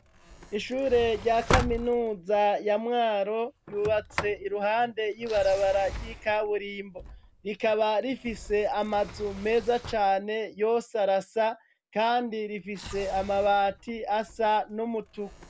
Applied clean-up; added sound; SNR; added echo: none; Sliding door; 12 dB; none.